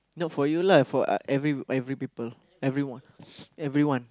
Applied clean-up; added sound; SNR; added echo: none; none; none; none.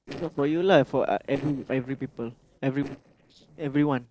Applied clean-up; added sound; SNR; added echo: neural separator model SepFormer DNS4.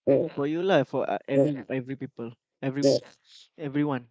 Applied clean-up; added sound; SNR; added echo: neural mask model Resemble Enhance denoiser.